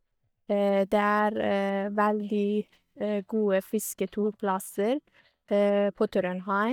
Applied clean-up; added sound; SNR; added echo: neural mask model DeepFilterNet 3.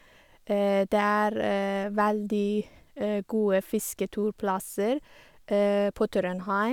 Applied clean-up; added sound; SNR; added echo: none; none; none; none.